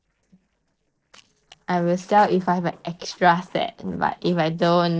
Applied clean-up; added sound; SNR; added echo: neural separator model SepFormer DNS4.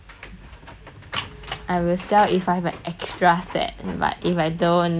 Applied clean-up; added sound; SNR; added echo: none; Printer; 16 dB; none.